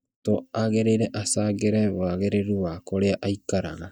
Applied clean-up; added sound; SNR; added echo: neural mask model DeepFilterNet 3.